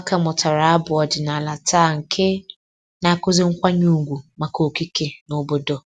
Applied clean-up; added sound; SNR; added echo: none; none; none; none.